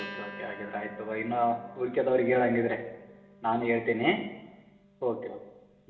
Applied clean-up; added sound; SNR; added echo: none; Acoustic guitar; 18 dB; reverberation time 1.0 s.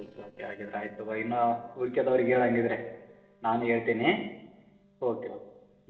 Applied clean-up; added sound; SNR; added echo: neural separator model SepFormer DNS4.